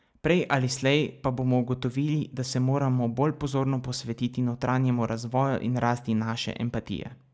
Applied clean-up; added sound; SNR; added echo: none; none; none; none.